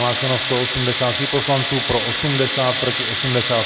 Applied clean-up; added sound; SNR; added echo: none; Tools; 1 dB; none.